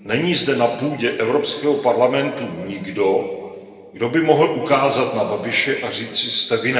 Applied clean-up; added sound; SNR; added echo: none; none; none; reverberation time 2.3 s.